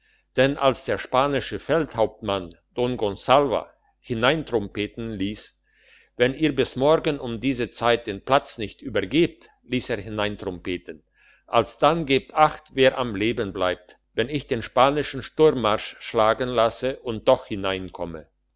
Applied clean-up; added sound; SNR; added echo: none; none; none; none.